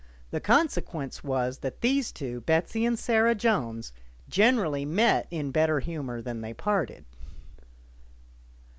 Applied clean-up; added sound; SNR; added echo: none; none; none; none.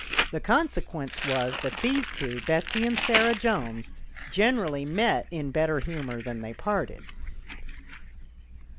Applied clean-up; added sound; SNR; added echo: none; Crumpling, crinkling; 6 dB; none.